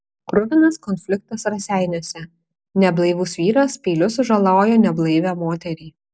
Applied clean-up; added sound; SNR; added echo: none; none; none; none.